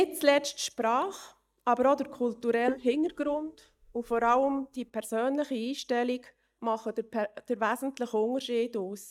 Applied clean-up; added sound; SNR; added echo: neural mask model DeepFilterNet 3.